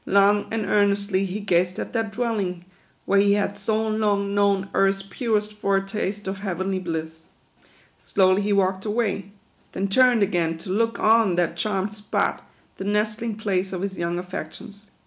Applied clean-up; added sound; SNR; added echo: none; none; none; none.